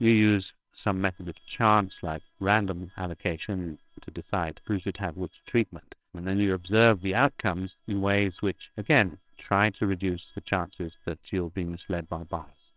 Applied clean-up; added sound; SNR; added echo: neural separator model SepFormer WHAMR!.